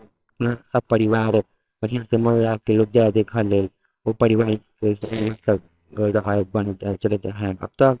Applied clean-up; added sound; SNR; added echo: neural separator model SepFormer WHAMR!.